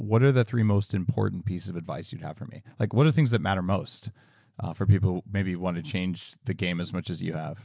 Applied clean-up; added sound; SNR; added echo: none; none; none; none.